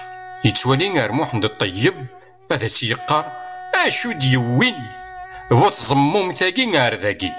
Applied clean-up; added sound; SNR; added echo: none; Wind instrument, woodwind instrument; 17 dB; none.